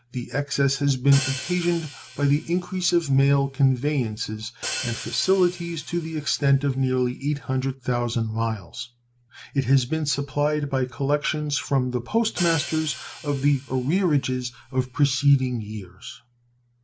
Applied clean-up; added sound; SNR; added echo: none; Hi-hat; 14 dB; none.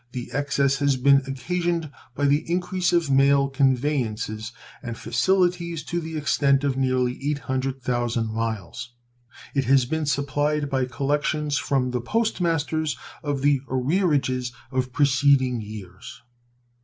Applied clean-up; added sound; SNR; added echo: none; none; none; none.